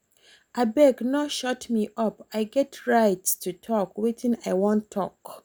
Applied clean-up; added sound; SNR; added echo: none; none; none; none.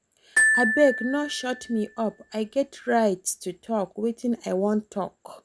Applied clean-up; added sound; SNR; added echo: none; Glockenspiel; 2 dB; none.